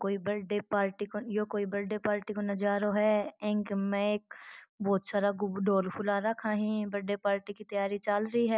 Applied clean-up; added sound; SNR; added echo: none; none; none; none.